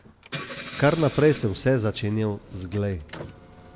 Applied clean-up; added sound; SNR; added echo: none; Engine / Car; 15 dB; none.